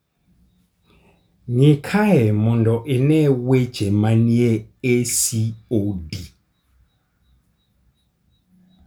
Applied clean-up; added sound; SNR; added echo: none; none; none; none.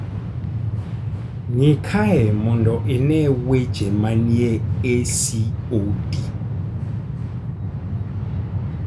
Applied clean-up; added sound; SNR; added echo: none; Train; 2 dB; none.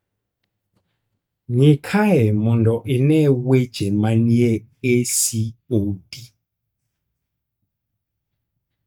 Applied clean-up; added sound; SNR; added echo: neural mask model DeepFilterNet 3.